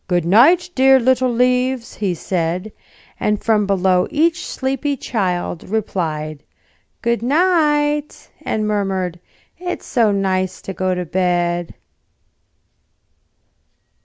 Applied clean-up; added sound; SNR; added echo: none; none; none; none.